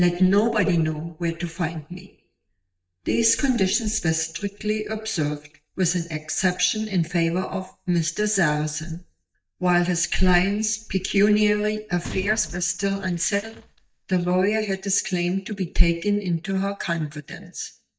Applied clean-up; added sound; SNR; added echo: neural mask model DeepFilterNet 3.